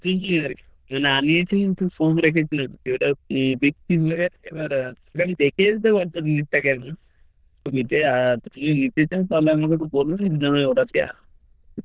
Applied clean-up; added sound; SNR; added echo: neural diffusion model UNIVERSE++.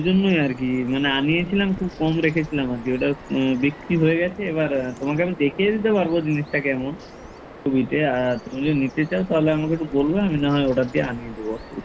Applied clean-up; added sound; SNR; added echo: none; Bird vocalization, bird call, bird song; 17 dB; none.